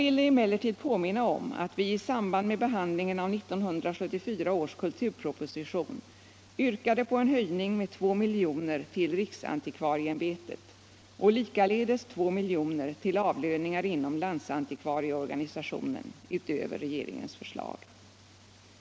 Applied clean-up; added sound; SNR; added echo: none; none; none; none.